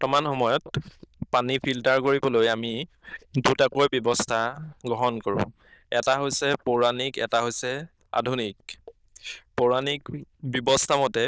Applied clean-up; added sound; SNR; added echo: neural diffusion model UNIVERSE++.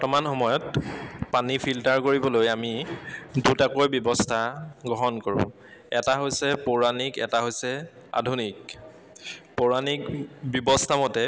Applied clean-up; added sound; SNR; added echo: none; none; none; none.